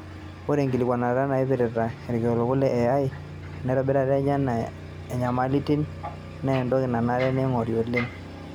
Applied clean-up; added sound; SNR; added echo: none; none; none; none.